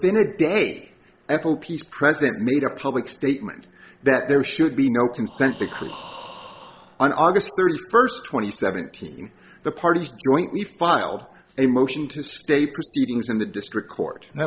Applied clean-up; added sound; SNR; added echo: neural separator model SepFormer DNS4.